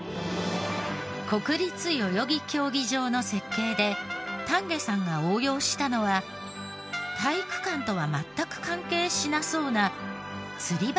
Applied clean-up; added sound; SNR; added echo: none; Brass instrument; 7 dB; none.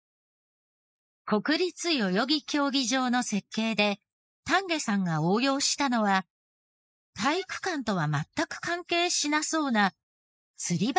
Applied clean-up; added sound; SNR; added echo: neural mask model Resemble Enhance denoiser.